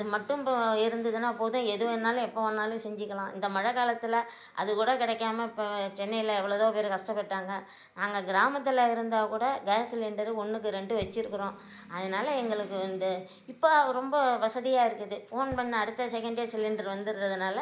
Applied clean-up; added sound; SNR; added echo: none; Thump, thud; 18 dB; none.